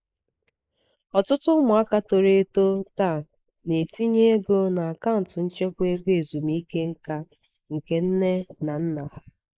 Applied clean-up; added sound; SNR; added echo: neural mask model Resemble Enhance denoiser.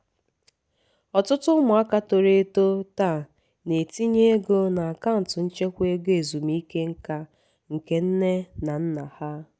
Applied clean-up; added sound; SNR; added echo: none; none; none; none.